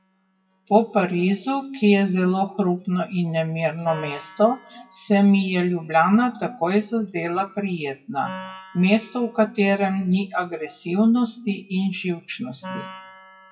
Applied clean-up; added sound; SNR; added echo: classical method WPE with log-MMSE.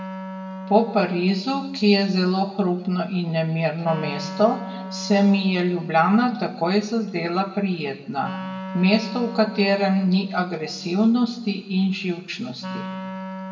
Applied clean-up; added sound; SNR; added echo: none; Wind instrument, woodwind instrument; 13 dB; reverberation time 0.9 s.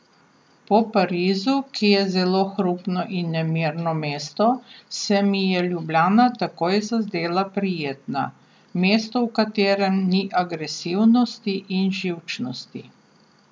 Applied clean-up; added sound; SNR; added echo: none; none; none; none.